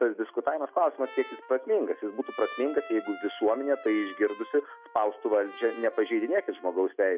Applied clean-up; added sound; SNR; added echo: none; Trumpet; 18 dB; none.